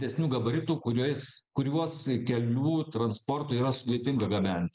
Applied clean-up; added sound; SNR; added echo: neural mask model Resemble Enhance denoiser.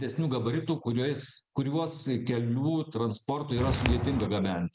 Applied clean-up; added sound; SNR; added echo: none; Walk, footsteps; 0 dB; none.